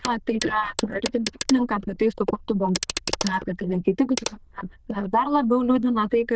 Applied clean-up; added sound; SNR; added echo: neural diffusion model UNIVERSE++.